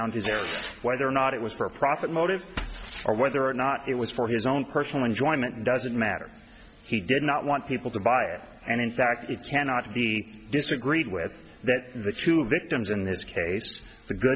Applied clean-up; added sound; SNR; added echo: none; none; none; none.